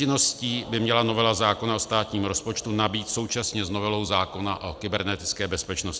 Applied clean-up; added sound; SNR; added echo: none; none; none; none.